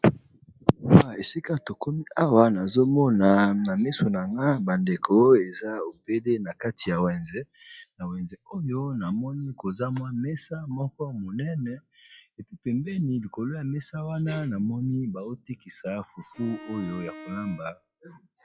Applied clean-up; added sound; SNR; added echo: classical method log-MMSE.